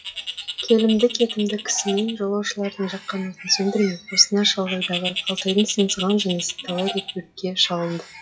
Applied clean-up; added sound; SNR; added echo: classical method WPE with log-MMSE.